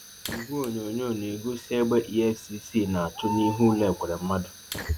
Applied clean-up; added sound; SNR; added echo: none; Bird + Fire; 11 dB; none.